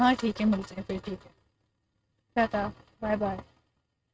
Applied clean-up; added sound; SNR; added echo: neural mask model RNNoise.